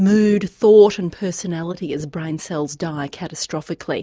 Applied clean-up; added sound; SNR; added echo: none; none; none; none.